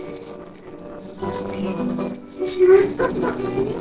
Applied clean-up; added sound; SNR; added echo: neural separator model SepFormer DNS4.